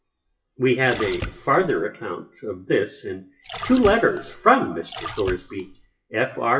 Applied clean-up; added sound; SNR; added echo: classical method WPE with log-MMSE.